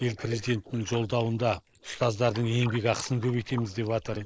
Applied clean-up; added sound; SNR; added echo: neural mask model Resemble Enhance denoiser.